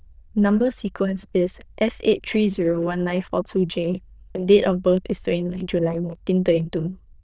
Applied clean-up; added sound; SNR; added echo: neural diffusion model UNIVERSE++.